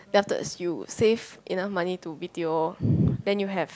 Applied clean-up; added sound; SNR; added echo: none; none; none; none.